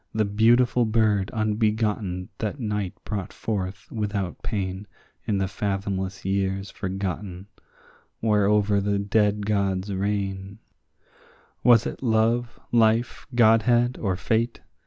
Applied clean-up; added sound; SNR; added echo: none; none; none; none.